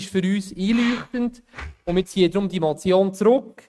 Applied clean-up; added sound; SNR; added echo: neural mask model RNNoise.